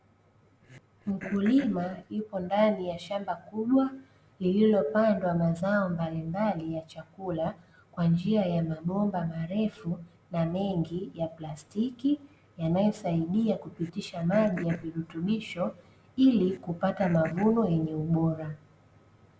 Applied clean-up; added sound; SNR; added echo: none; Cough; 16 dB; none.